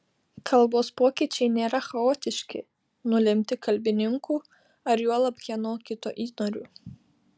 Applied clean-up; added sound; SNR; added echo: none; none; none; none.